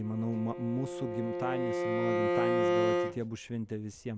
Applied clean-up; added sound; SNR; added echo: none; Bowed string instrument; -3 dB; none.